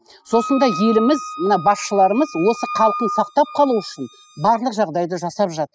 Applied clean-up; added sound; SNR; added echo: classical method spectral subtraction.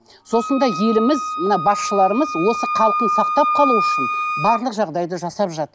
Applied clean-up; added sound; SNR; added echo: none; Wind instrument, woodwind instrument; 3 dB; none.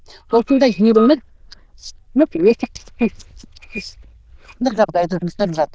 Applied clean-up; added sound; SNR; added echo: neural diffusion model UNIVERSE++.